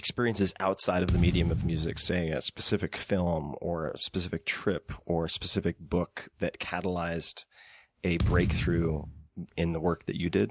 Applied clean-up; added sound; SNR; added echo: none; Thump, thud; 1 dB; none.